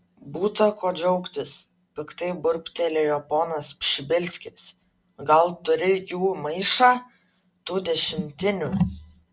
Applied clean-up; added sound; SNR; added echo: none; none; none; none.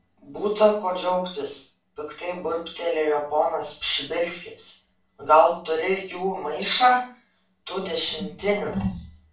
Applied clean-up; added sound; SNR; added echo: none; none; none; reverberation time 0.3 s.